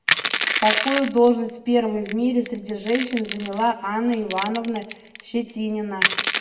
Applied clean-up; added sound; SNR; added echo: none; Crushing; 5 dB; reverberation time 0.8 s.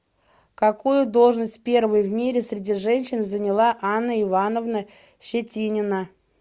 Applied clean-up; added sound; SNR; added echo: none; none; none; none.